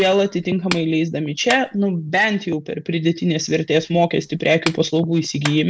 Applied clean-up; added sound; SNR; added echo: none; Clapping; 16 dB; none.